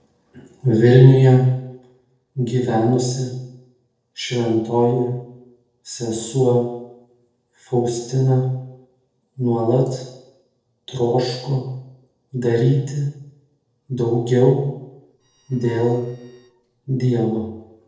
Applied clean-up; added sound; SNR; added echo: neural separator model SepFormer DNS4.